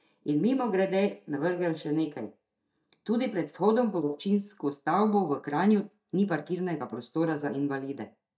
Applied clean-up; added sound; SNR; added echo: neural mask model DeepFilterNet 3.